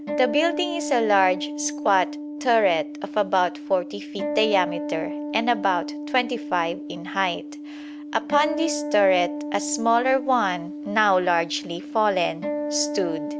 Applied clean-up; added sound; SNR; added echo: none; Acoustic guitar; 7 dB; none.